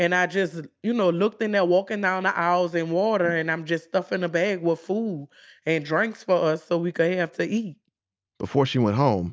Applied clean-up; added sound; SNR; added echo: none; none; none; none.